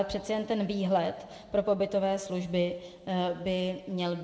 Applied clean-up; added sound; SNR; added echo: none; none; none; reverberation time 1.2 s.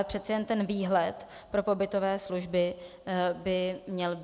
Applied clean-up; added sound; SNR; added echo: none; none; none; none.